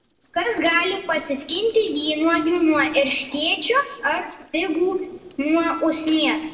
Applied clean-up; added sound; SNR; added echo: neural separator model SepFormer DNS4.